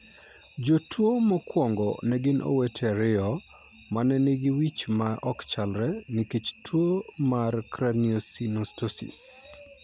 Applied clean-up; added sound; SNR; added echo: none; none; none; none.